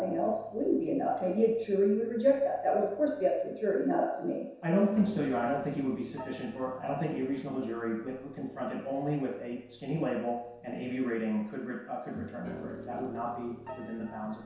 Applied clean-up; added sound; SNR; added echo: none; Piano; 19 dB; reverberation time 0.7 s.